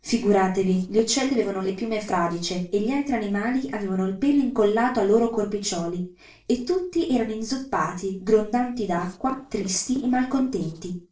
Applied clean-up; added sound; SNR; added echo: neural separator model SepFormer DNS4.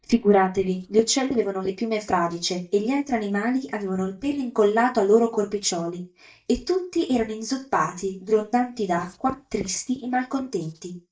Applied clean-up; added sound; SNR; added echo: neural mask model DeepFilterNet 3.